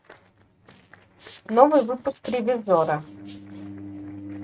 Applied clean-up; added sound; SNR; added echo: neural mask model RNNoise.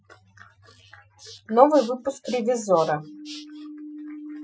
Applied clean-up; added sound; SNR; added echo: classical method Wiener filter.